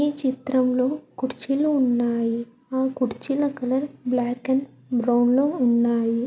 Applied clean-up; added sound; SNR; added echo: none; none; none; none.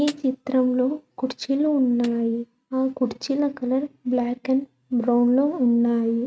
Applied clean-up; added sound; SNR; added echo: neural mask model RNNoise.